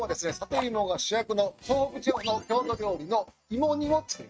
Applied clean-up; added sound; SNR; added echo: neural mask model RNNoise.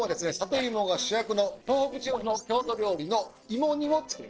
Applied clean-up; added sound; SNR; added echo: neural separator model SepFormer DNS4.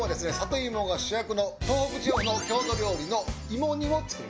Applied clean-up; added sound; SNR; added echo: none; none; none; none.